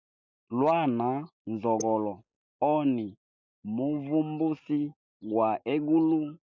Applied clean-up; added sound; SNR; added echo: neural mask model DeepFilterNet 3.